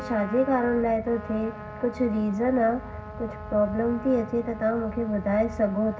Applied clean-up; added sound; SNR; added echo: none; Trumpet; 15 dB; reverberation time 0.4 s.